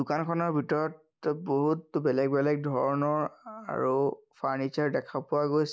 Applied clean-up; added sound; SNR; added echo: none; none; none; none.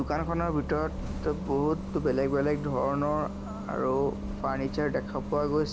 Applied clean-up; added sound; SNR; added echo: none; Bus; 7 dB; none.